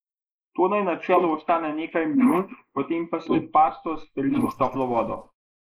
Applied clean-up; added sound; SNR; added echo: neural mask model Resemble Enhance denoiser.